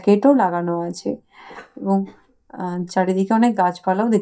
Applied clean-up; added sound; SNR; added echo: neural mask model DeepFilterNet 3.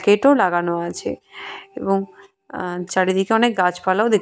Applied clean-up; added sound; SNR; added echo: none; none; none; none.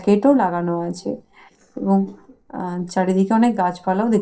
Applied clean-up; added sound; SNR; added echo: neural separator model SepFormer DNS4.